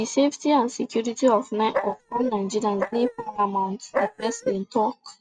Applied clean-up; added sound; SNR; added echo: neural mask model RNNoise.